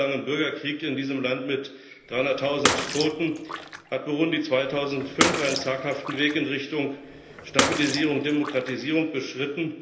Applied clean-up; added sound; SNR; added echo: none; Bathtub (filling or washing) / Water / Splash, splatter; 3 dB; reverberation time 0.8 s.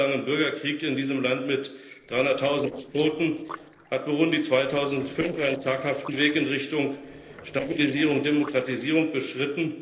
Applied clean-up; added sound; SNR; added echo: neural separator model SepFormer DNS4.